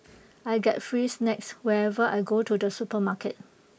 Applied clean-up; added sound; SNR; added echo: none; none; none; none.